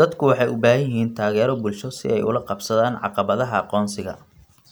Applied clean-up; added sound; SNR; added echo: none; none; none; none.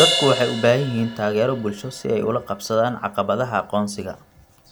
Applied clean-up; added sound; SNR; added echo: none; Crash cymbal; 8 dB; none.